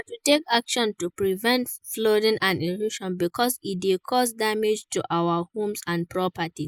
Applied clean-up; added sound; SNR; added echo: neural mask model Resemble Enhance denoiser.